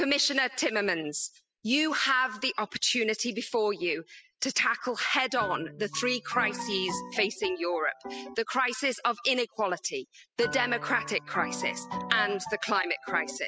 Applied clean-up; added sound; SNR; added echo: classical method spectral subtraction.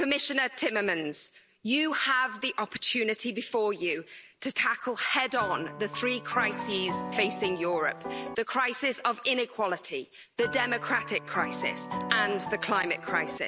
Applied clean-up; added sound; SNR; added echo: none; Piano; 7 dB; none.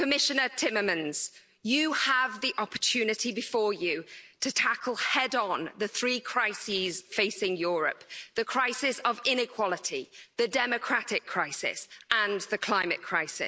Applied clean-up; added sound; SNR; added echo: none; none; none; none.